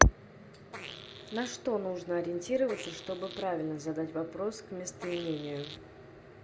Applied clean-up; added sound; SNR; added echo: none; Fart; 16 dB; none.